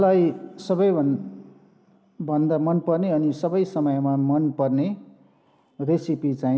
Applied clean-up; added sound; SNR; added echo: none; none; none; none.